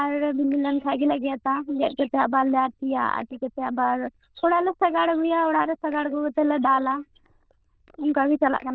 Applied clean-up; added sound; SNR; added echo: neural diffusion model UNIVERSE++.